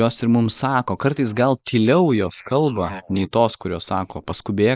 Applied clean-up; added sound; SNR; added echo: neural mask model Resemble Enhance denoiser.